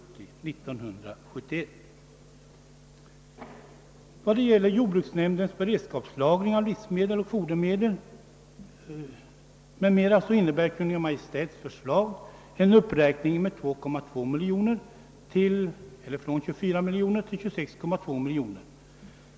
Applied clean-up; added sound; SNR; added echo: none; none; none; none.